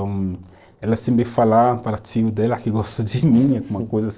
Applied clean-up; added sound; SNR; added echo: neural separator model SepFormer DNS4.